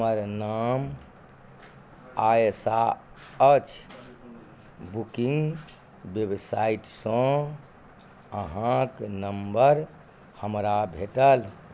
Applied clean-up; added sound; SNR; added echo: none; none; none; none.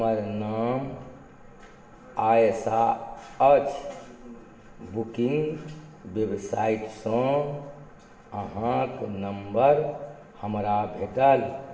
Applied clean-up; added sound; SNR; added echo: none; none; none; reverberation time 1.1 s.